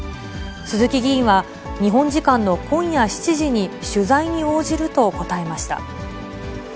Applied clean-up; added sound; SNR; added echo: none; none; none; none.